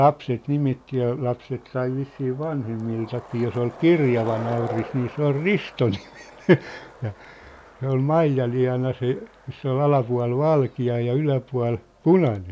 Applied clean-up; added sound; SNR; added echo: none; Skateboard; 19 dB; none.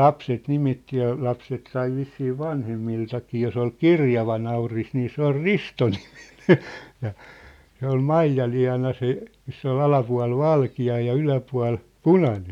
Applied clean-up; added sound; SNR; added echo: none; none; none; none.